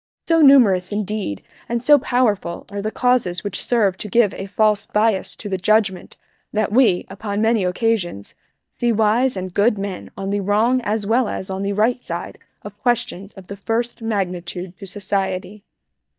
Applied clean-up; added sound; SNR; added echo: neural mask model DeepFilterNet 3.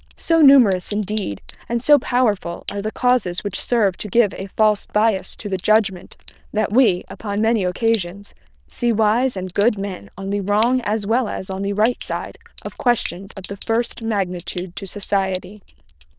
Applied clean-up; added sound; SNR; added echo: neural diffusion model UNIVERSE++.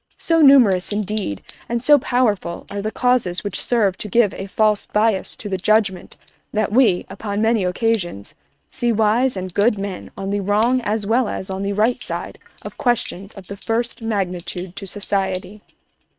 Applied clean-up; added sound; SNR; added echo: neural mask model RNNoise.